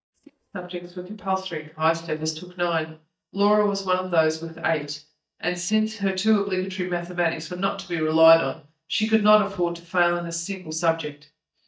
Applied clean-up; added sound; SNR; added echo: neural mask model DeepFilterNet 3.